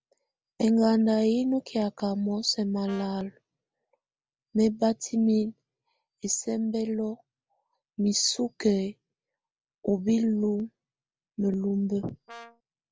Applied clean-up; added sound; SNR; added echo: none; Brass instrument; 18 dB; none.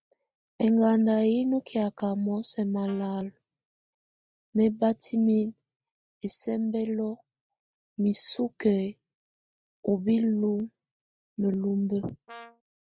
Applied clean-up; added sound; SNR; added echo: neural mask model RNNoise.